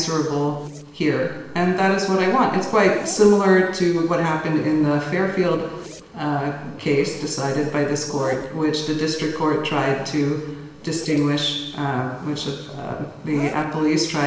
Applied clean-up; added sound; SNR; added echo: neural separator model SepFormer DNS4.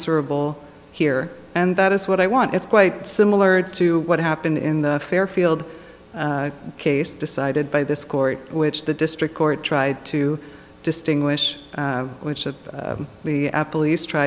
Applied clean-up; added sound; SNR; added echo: none; none; none; none.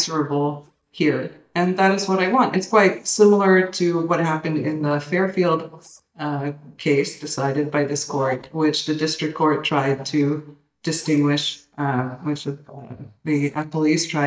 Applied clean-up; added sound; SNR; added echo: neural mask model DeepFilterNet 3.